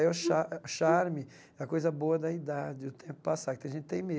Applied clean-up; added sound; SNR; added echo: none; Wind instrument, woodwind instrument; 6 dB; none.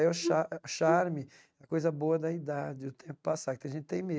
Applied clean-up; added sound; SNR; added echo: neural mask model RNNoise.